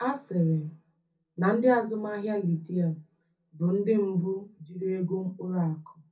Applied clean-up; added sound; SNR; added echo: none; none; none; reverberation time 0.3 s.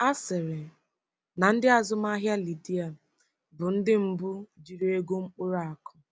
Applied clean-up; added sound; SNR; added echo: none; none; none; none.